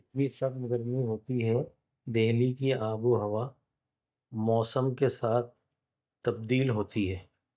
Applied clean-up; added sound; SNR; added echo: neural mask model DeepFilterNet 3.